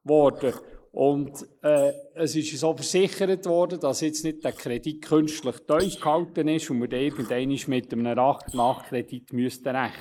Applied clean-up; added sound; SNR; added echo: neural mask model Resemble Enhance denoiser.